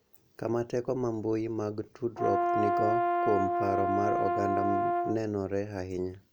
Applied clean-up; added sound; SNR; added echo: none; Brass instrument; -4 dB; none.